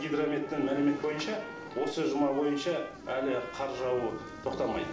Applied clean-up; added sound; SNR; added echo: none; Trumpet; 15 dB; reverberation time 0.5 s.